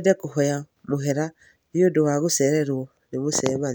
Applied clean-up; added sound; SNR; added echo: none; none; none; none.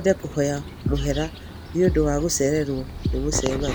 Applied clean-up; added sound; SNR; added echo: none; Bird vocalization, bird call, bird song + Bass drum; 6 dB; none.